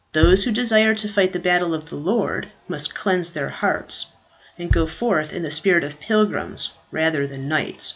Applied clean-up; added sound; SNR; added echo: none; Bass drum; 7 dB; none.